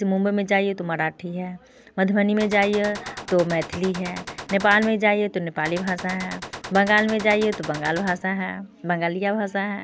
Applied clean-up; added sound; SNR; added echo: none; Gunshot, gunfire; 13 dB; none.